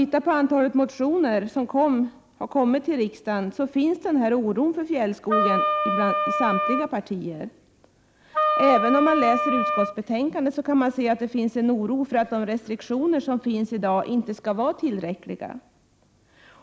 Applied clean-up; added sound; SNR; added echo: none; Wind instrument, woodwind instrument; 0 dB; none.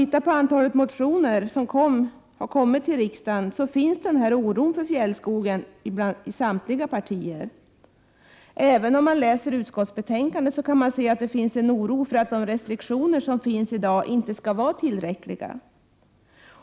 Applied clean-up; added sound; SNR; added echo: none; none; none; none.